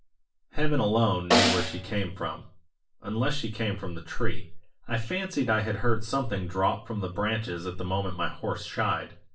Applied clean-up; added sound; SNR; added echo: none; Snare drum; -1 dB; reverberation time 0.3 s.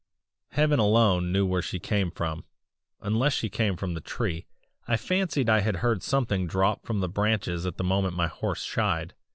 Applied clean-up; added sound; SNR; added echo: none; none; none; none.